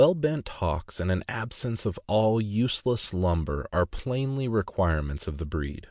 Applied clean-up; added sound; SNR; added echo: none; none; none; none.